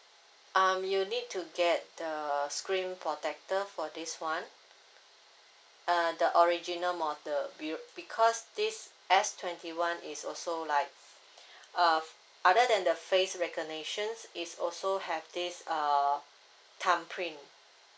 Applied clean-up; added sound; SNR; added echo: none; none; none; none.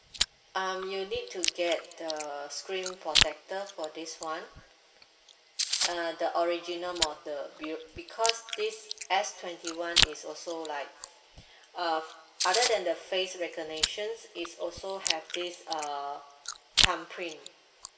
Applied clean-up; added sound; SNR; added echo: none; Chewing, mastication; 0 dB; reverberation time 2.8 s.